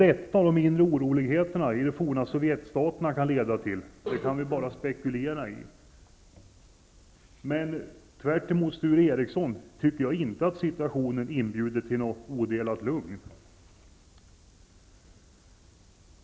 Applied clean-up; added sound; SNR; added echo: none; none; none; none.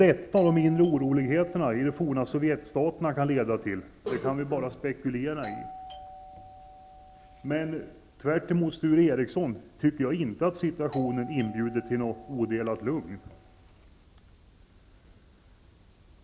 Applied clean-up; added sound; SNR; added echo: none; Doorbell; 17 dB; none.